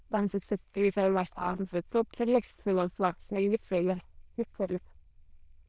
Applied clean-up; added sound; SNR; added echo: neural diffusion model UNIVERSE++.